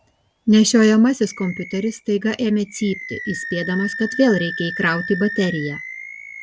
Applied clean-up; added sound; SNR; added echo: none; Animal; 12 dB; none.